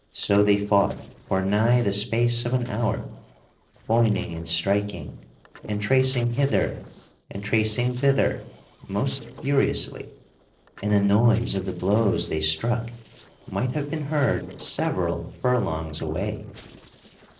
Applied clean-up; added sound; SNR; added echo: neural separator model SepFormer DNS4.